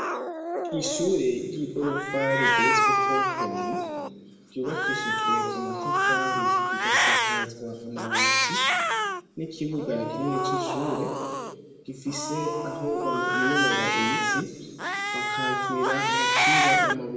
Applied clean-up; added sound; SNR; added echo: none; Cat; -5 dB; reverberation time 1.8 s.